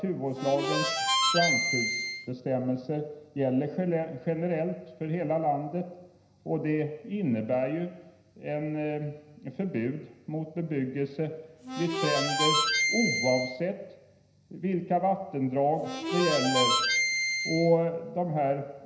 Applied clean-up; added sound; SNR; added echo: none; Harmonica; -1 dB; reverberation time 0.9 s.